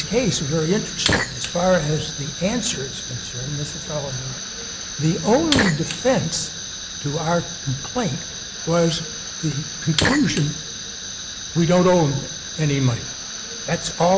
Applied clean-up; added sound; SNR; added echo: none; Fire; 6 dB; none.